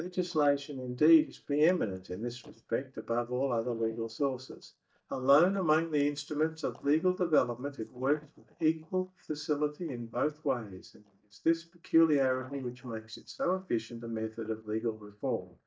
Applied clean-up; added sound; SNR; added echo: neural mask model DeepFilterNet 3.